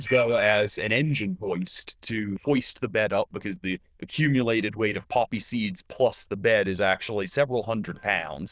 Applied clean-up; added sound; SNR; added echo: neural diffusion model UNIVERSE++.